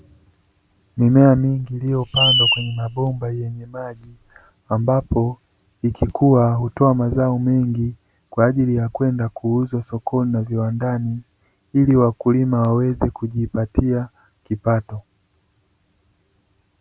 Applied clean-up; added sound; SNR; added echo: none; Screech; 5 dB; none.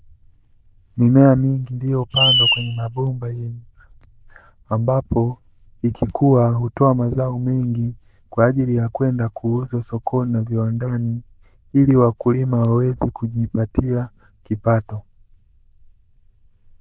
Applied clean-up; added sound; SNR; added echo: neural diffusion model UNIVERSE++.